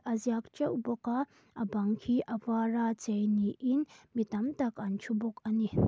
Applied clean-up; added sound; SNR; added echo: none; none; none; none.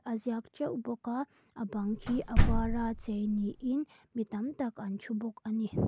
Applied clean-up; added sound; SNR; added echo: none; Slam; -4 dB; none.